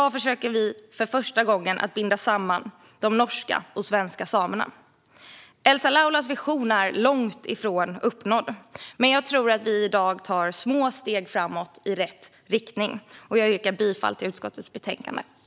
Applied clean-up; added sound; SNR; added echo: none; none; none; none.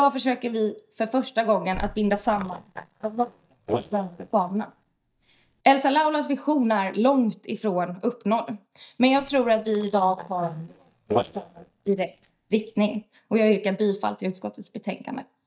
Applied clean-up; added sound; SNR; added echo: neural mask model DeepFilterNet 3.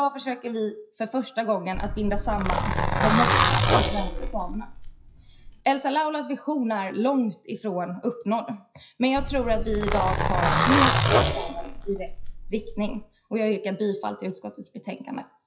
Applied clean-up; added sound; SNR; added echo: classical method WPE with log-MMSE.